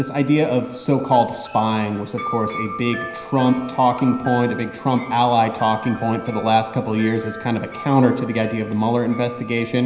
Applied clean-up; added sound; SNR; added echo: none; Wind chime; 14 dB; reverberation time 0.9 s.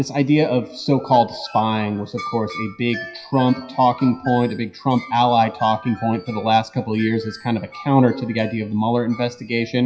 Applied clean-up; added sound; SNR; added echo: classical method WPE with log-MMSE.